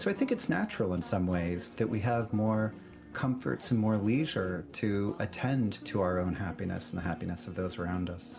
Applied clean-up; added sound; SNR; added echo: none; none; none; none.